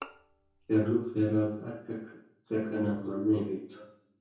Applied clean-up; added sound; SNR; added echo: none; Bowed string instrument; 20 dB; reverberation time 0.6 s.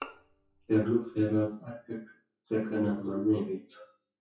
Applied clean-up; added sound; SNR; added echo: classical method WPE with log-MMSE.